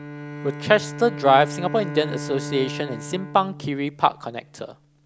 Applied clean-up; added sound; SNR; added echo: none; Bowed string instrument; 11 dB; none.